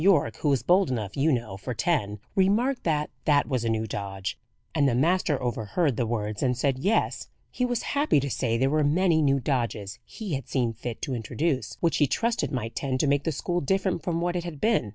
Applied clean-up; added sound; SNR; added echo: none; none; none; none.